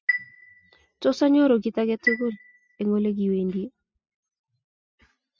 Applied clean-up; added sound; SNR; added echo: classical method spectral subtraction.